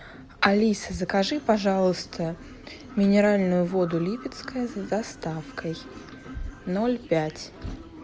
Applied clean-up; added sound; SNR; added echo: none; none; none; none.